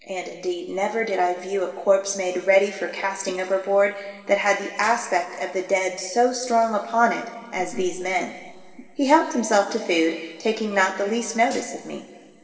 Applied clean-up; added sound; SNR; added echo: none; Hi-hat; 17 dB; reverberation time 2.0 s.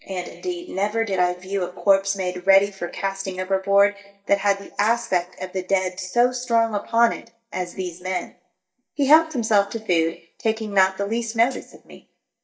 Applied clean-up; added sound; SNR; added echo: neural mask model DeepFilterNet 3.